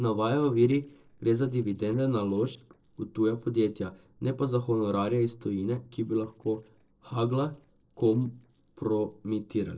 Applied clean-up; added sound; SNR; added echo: neural separator model SepFormer DNS4.